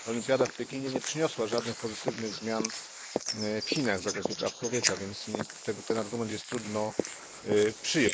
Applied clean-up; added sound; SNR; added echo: neural mask model Resemble Enhance denoiser.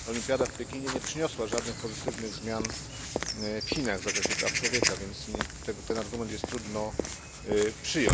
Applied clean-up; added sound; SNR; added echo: none; Walk, footsteps / Bird vocalization, bird call, bird song; 0 dB; none.